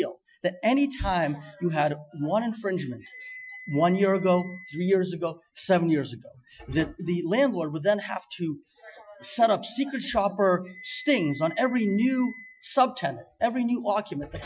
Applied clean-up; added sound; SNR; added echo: classical method Wiener filter.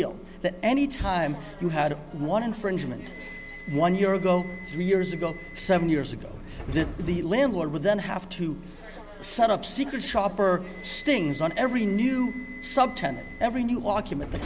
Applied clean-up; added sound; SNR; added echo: none; Subway, metro, underground; 14 dB; none.